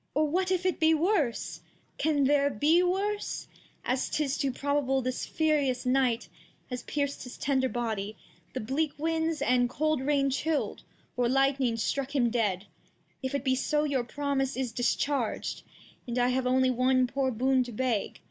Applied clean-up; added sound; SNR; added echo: none; none; none; none.